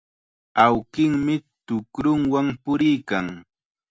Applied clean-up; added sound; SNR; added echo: none; none; none; none.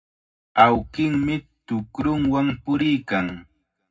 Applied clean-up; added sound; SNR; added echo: none; none; none; reverberation time 0.3 s.